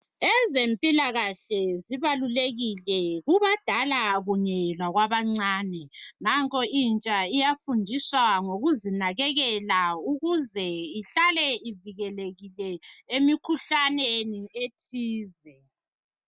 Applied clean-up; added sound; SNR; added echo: none; none; none; none.